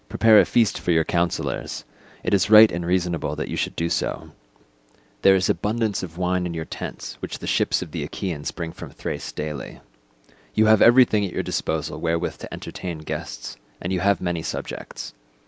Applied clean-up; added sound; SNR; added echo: none; none; none; none.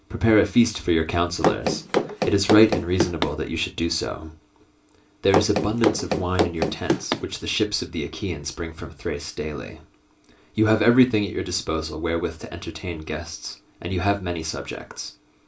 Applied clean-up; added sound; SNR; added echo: none; Run; 0 dB; reverberation time 0.2 s.